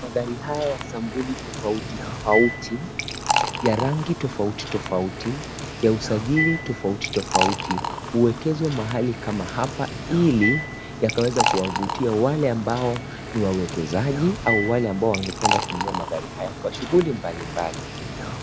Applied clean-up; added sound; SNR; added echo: none; Liquid; 4 dB; none.